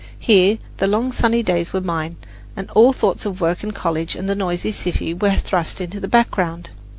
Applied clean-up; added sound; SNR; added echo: none; none; none; none.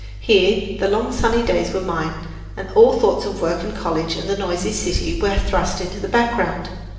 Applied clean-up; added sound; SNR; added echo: none; none; none; reverberation time 1.1 s.